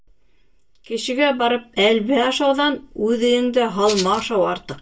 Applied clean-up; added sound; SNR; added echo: none; Rattle (instrument); 9 dB; reverberation time 0.2 s.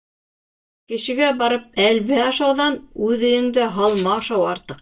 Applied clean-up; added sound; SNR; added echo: neural mask model DeepFilterNet 3.